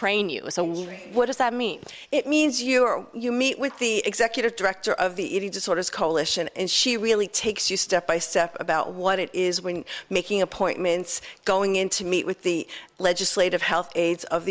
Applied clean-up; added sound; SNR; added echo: none; none; none; none.